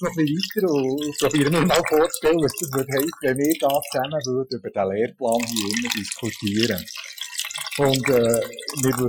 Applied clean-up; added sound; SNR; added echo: classical method Wiener filter.